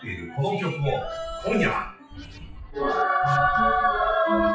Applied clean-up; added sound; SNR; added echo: classical method WPE with log-MMSE.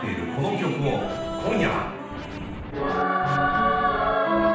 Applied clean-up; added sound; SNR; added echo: none; Scratching (performance technique); 13 dB; reverberation time 0.9 s.